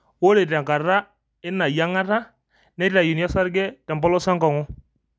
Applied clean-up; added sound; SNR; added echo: none; none; none; none.